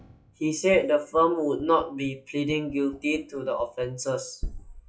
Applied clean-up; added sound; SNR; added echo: classical method WPE with log-MMSE.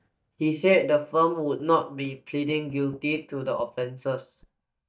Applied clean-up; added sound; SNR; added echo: neural mask model DeepFilterNet 3.